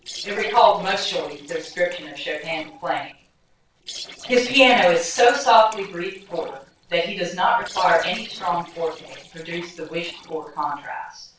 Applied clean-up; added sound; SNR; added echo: neural separator model SepFormer DNS4.